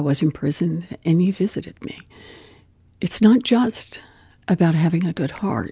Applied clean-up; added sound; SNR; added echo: none; none; none; none.